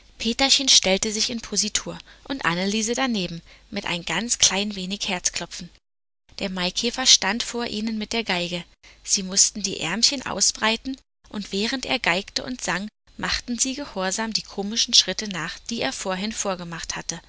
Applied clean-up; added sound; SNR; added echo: none; none; none; none.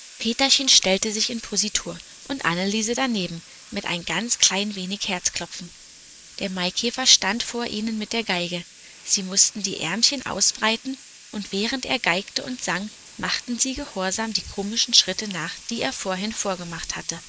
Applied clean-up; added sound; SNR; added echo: neural mask model Resemble Enhance denoiser.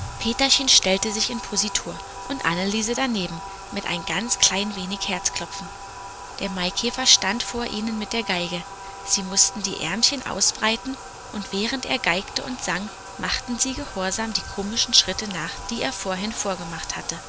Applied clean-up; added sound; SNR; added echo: none; Bathtub (filling or washing); 12 dB; none.